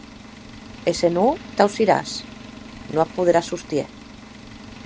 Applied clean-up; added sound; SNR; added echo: none; Engine; 16 dB; none.